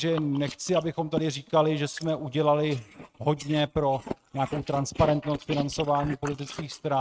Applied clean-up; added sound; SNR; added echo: neural mask model RNNoise.